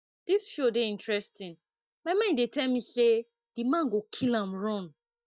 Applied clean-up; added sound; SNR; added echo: neural mask model DeepFilterNet 3.